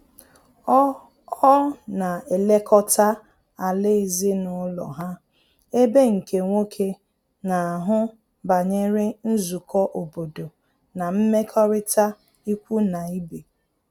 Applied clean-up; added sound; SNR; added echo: none; none; none; none.